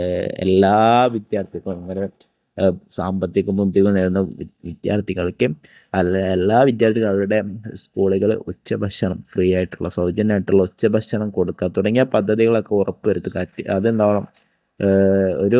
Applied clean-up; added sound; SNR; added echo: neural mask model DeepFilterNet 3.